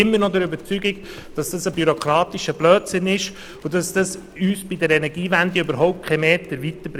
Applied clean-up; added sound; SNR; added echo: none; Bird + Livestock, farm animals, working animals; 20 dB; none.